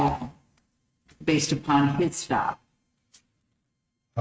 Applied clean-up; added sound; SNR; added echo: neural mask model RNNoise.